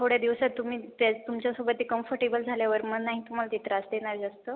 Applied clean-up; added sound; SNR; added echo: none; none; none; none.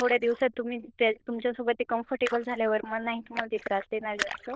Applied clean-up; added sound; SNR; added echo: neural diffusion model UNIVERSE++.